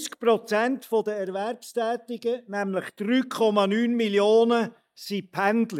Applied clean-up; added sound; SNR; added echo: neural mask model DeepFilterNet 3.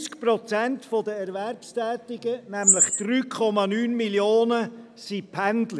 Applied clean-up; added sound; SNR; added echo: none; Chirp, tweet; 1 dB; none.